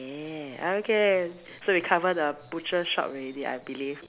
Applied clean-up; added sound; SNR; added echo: none; none; none; none.